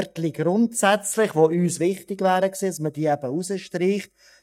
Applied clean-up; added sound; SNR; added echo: neural mask model DeepFilterNet 3.